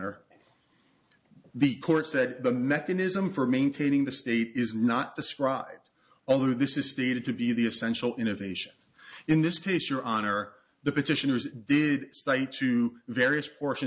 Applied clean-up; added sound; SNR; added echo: none; none; none; none.